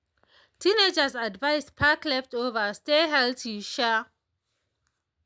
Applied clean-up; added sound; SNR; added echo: none; none; none; none.